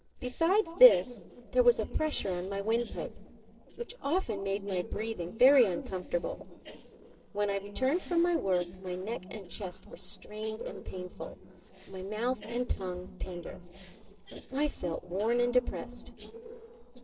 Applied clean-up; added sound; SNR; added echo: neural separator model SepFormer DNS4.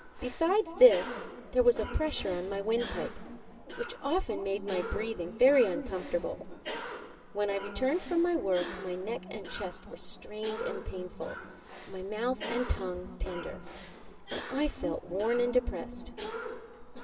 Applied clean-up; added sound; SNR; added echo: none; Cough; 13 dB; reverberation time 2.6 s.